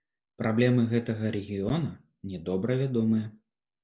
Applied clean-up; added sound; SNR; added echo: none; none; none; none.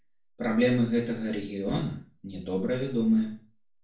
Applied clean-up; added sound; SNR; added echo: none; none; none; reverberation time 0.4 s.